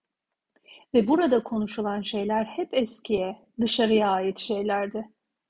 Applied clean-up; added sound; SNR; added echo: none; none; none; none.